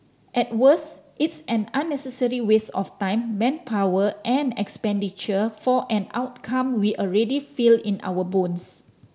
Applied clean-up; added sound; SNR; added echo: none; none; none; none.